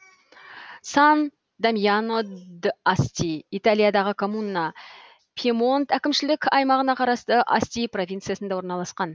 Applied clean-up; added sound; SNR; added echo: none; none; none; none.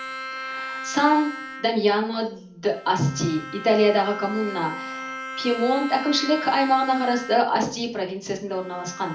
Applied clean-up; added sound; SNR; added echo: none; Bowed string instrument; 11 dB; reverberation time 0.4 s.